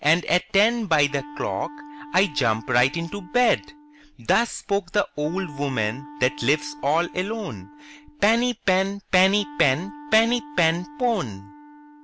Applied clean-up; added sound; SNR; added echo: none; Wind instrument, woodwind instrument; 18 dB; none.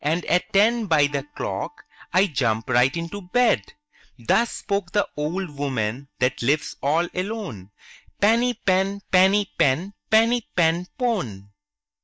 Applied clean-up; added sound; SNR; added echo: neural mask model DeepFilterNet 3.